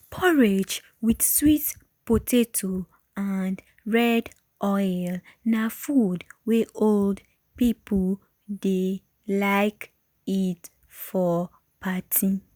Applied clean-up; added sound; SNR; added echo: none; none; none; none.